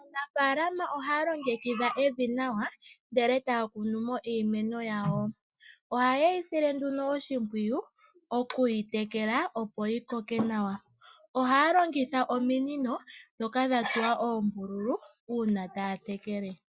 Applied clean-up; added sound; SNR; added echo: none; none; none; none.